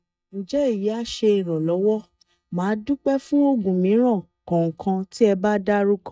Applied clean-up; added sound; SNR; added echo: neural mask model DeepFilterNet 3.